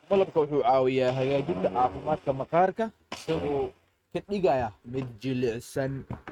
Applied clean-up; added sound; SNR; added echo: neural mask model RNNoise.